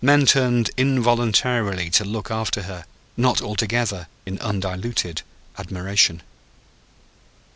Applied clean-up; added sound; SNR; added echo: none; none; none; none.